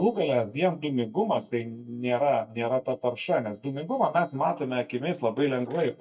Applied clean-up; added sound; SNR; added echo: neural mask model DeepFilterNet 3.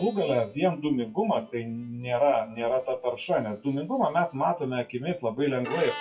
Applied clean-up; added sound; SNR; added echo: classical method WPE with log-MMSE.